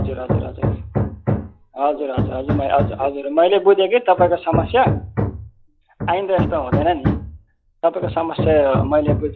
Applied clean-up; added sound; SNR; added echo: classical method log-MMSE.